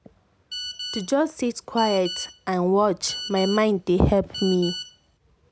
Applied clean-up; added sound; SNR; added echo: none; Telephone; 12 dB; none.